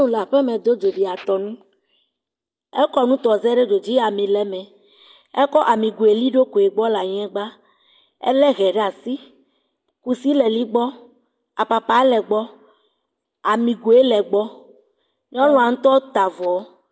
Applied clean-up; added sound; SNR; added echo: neural mask model DeepFilterNet 3.